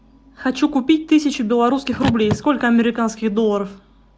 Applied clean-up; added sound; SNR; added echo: none; Car; 11 dB; none.